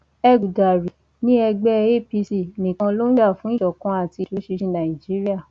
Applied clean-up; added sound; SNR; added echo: none; none; none; none.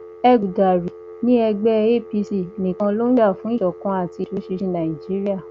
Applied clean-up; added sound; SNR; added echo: none; Telephone; 19 dB; none.